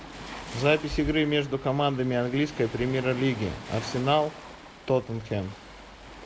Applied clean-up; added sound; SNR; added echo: none; Waves, surf; 14 dB; none.